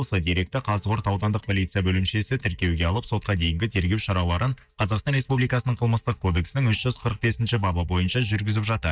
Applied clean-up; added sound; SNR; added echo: neural mask model DeepFilterNet 3.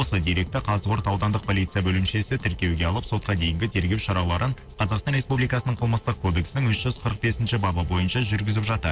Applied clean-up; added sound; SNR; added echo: neural separator model SepFormer DNS4.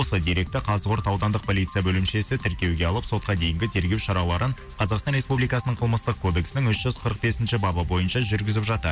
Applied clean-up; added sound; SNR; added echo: none; none; none; none.